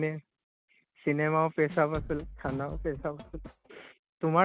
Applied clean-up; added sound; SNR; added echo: neural mask model RNNoise.